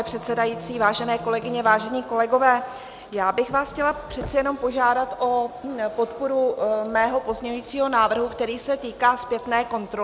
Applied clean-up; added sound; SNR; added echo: none; Electric guitar; 17 dB; none.